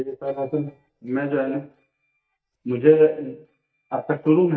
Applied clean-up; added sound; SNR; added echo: neural mask model DeepFilterNet 3.